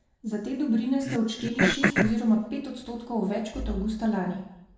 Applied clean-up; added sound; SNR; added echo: none; Cough; 0 dB; reverberation time 0.8 s.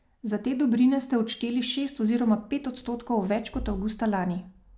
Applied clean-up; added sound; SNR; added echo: none; none; none; none.